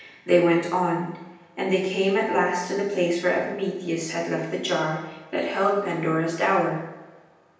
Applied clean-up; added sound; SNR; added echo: none; none; none; reverberation time 0.9 s.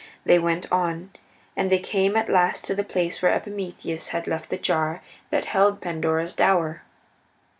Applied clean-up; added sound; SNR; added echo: none; none; none; none.